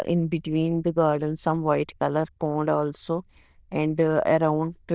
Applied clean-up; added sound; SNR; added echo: neural diffusion model UNIVERSE++.